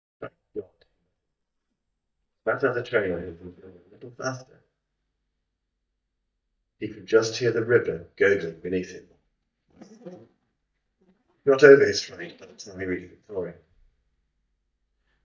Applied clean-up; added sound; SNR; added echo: neural mask model DeepFilterNet 3.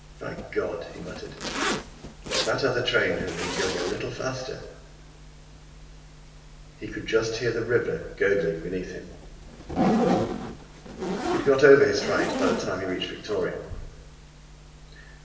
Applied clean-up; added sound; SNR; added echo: none; Zipper (clothing); 5 dB; reverberation time 1.0 s.